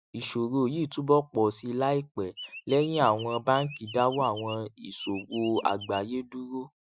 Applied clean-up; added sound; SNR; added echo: classical method Wiener filter.